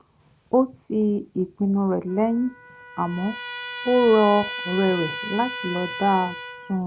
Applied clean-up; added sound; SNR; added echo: none; Trumpet; 12 dB; none.